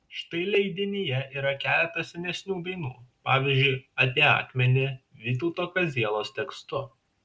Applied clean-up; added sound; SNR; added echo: none; none; none; none.